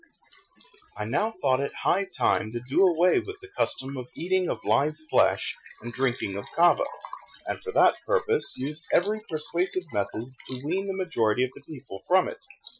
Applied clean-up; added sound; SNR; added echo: classical method Wiener filter.